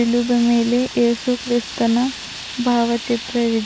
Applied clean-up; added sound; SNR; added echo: none; Fire; 13 dB; none.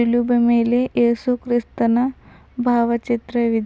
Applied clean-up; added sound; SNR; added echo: none; none; none; none.